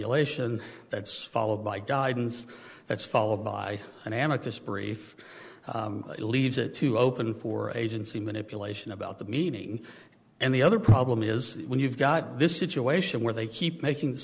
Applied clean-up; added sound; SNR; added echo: none; none; none; none.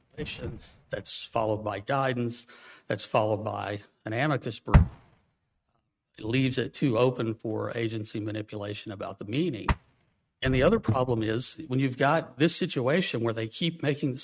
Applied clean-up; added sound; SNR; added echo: neural mask model RNNoise.